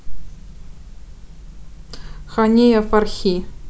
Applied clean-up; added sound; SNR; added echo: none; none; none; none.